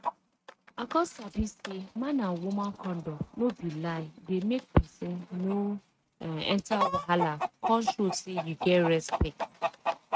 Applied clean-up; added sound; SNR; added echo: neural mask model RNNoise.